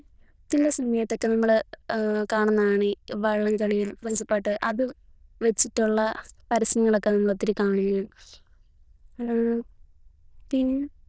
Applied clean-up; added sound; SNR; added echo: neural diffusion model UNIVERSE++.